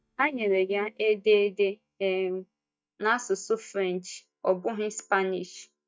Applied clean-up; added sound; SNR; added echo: neural mask model DeepFilterNet 3.